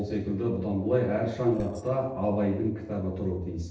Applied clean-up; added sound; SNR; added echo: neural separator model SepFormer DNS4.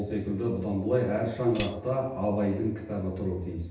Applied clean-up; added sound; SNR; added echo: none; Tambourine; 0 dB; reverberation time 0.9 s.